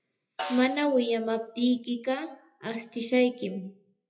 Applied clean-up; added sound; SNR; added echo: classical method WPE with log-MMSE.